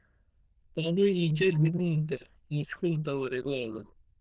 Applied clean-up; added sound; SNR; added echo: neural diffusion model UNIVERSE++.